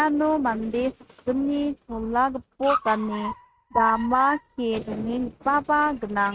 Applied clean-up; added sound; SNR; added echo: neural mask model RNNoise.